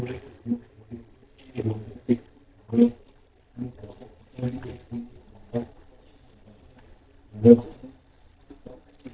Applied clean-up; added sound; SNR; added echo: neural mask model DeepFilterNet 3.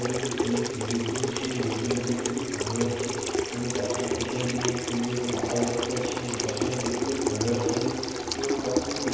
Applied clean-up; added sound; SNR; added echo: none; Sink (filling or washing) / Water tap, faucet; 1 dB; reverberation time 1.9 s.